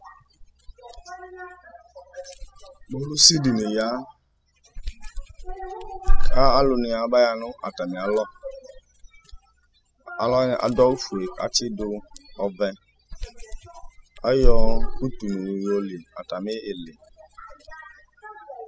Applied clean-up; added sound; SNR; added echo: classical method spectral subtraction.